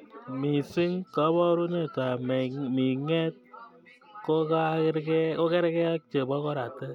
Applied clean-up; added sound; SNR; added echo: none; none; none; none.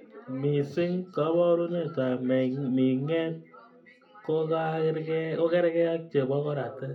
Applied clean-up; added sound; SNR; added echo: none; none; none; reverberation time 0.3 s.